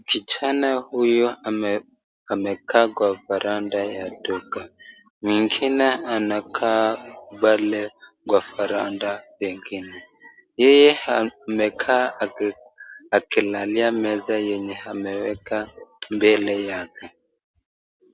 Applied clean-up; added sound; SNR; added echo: none; none; none; none.